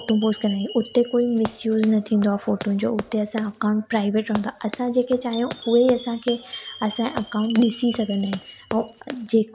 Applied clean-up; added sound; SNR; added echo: none; Run + Chime; 15 dB; none.